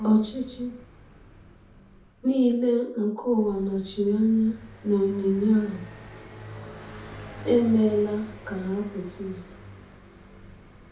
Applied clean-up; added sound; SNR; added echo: none; Car passing by; 18 dB; reverberation time 0.5 s.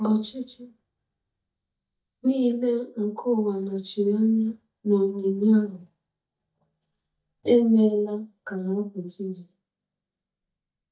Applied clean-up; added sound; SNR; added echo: neural mask model DeepFilterNet 3.